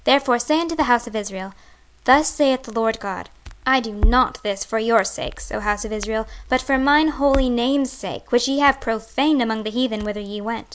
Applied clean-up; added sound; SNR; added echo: none; Crackle; 10 dB; none.